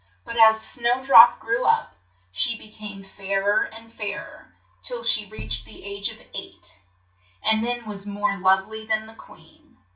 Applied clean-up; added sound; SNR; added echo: none; Bass drum; 13 dB; reverberation time 0.2 s.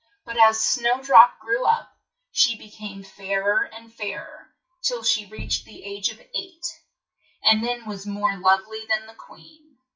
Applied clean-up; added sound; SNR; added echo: classical method WPE with log-MMSE.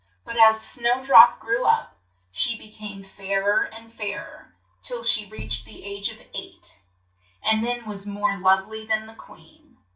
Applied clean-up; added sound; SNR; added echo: neural separator model SepFormer DNS4.